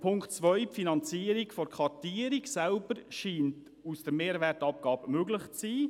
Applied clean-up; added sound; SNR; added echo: none; none; none; none.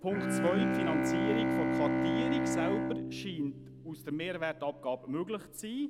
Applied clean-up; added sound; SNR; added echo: none; Bowed string instrument; -3 dB; none.